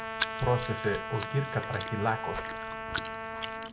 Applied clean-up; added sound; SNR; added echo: none; Trumpet + Chewing, mastication; 1 dB; none.